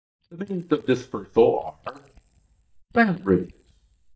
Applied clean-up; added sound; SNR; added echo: neural mask model DeepFilterNet 3.